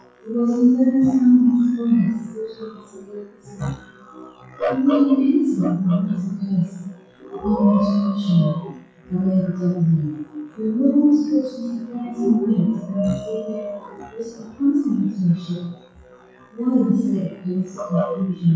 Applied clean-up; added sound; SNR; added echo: classical method WPE with log-MMSE.